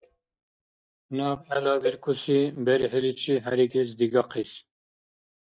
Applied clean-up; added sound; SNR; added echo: neural mask model DeepFilterNet 3.